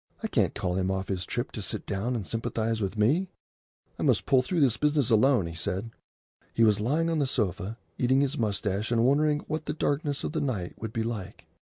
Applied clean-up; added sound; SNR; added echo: none; none; none; none.